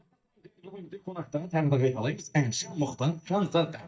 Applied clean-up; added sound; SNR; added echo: neural mask model DeepFilterNet 3.